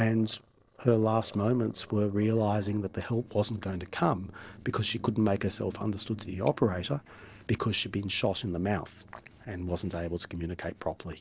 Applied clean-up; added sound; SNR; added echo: neural separator model SepFormer DNS4.